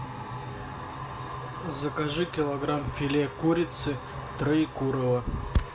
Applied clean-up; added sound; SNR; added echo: none; none; none; none.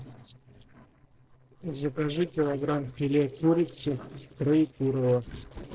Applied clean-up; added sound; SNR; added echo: neural separator model SepFormer DNS4.